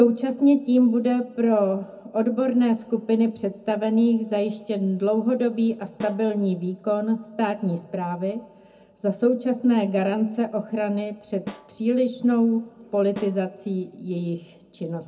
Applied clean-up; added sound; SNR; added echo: none; Snare drum; 19 dB; reverberation time 0.4 s.